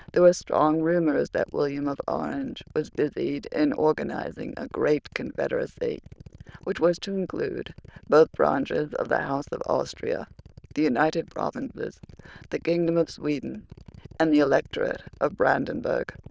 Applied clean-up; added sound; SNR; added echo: neural diffusion model UNIVERSE++.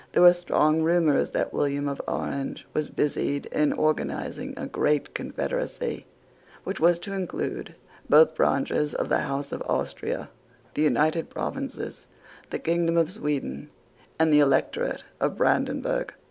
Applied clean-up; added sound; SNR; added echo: none; none; none; none.